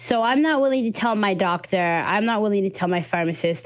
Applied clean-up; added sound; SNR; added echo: none; none; none; none.